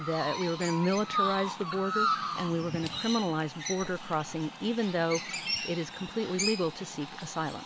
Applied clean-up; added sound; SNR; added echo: none; Chirp, tweet; 4 dB; none.